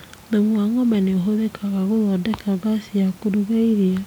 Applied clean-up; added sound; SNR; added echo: none; none; none; none.